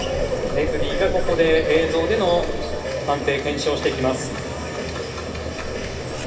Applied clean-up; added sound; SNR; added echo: none; Zipper (clothing); 10 dB; reverberation time 2.3 s.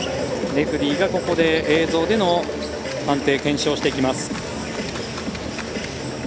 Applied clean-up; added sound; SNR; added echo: none; none; none; none.